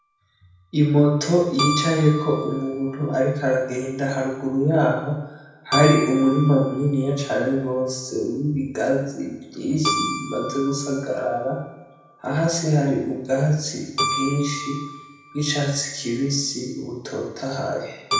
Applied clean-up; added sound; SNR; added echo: none; Keyboard (musical); 10 dB; reverberation time 0.9 s.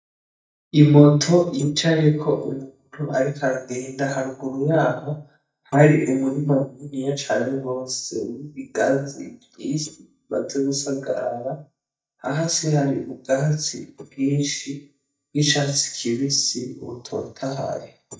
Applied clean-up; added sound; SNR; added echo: neural mask model DeepFilterNet 3.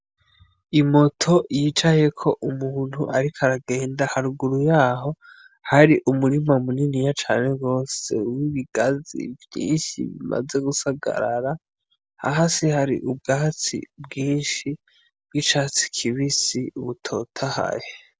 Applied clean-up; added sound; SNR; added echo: none; none; none; none.